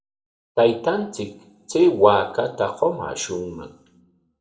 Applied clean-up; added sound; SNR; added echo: none; none; none; reverberation time 0.5 s.